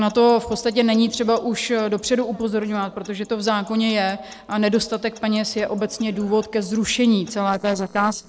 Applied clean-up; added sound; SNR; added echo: neural separator model SepFormer DNS4.